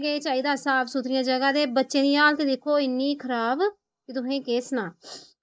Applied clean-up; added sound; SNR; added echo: neural mask model Resemble Enhance denoiser.